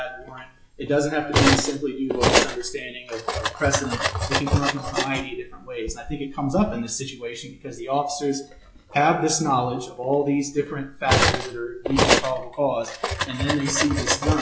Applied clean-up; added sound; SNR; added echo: classical method log-MMSE.